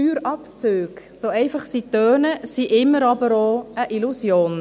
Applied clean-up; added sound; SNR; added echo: none; none; none; none.